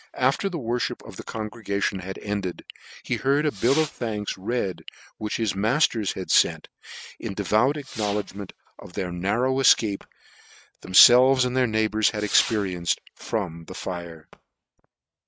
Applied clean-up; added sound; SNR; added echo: neural mask model RNNoise.